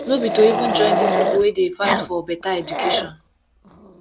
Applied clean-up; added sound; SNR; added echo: none; Growling; 2 dB; none.